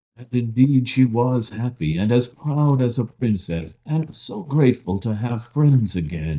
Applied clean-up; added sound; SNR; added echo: neural mask model DeepFilterNet 3.